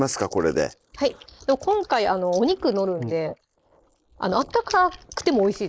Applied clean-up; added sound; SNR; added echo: neural mask model Resemble Enhance denoiser.